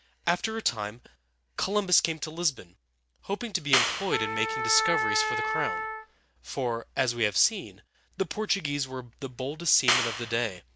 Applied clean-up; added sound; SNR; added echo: none; Clapping + Wind instrument, woodwind instrument; -2 dB; none.